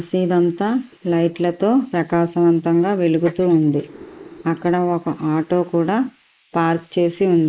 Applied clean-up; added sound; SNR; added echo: neural mask model Resemble Enhance denoiser.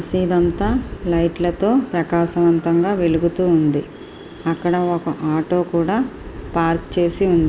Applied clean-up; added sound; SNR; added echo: none; none; none; none.